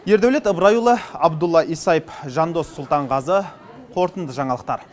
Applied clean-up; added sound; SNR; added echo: none; none; none; none.